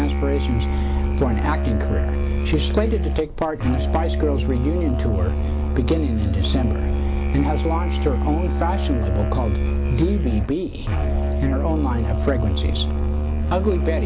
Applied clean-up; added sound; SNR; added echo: none; Musical instrument; -3 dB; none.